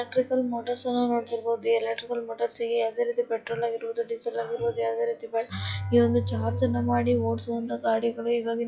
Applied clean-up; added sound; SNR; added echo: classical method log-MMSE.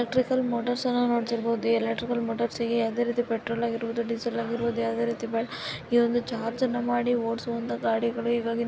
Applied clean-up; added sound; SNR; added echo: none; none; none; none.